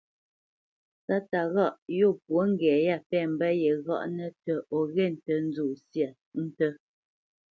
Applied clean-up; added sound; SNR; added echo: none; none; none; none.